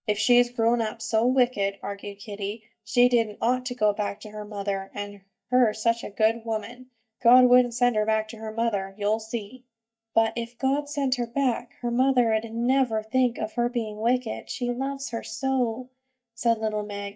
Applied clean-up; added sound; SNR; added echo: neural mask model DeepFilterNet 3.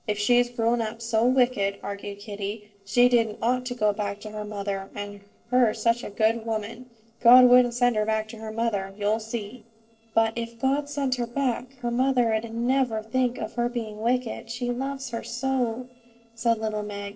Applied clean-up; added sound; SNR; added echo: neural separator model SepFormer DNS4.